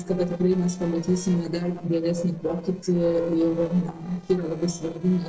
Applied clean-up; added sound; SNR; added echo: neural separator model SepFormer DNS4.